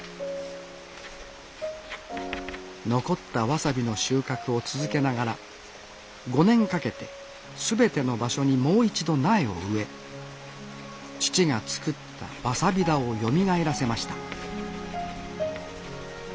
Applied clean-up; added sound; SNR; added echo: none; Writing; 20 dB; none.